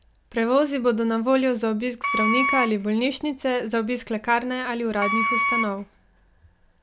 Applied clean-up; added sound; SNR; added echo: none; Wind instrument, woodwind instrument; 1 dB; none.